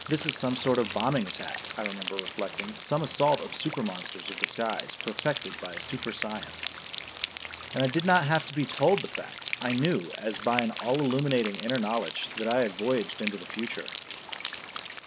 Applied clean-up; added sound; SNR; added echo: none; Rain; 4 dB; none.